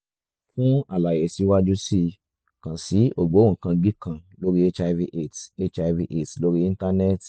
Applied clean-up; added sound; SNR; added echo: none; none; none; none.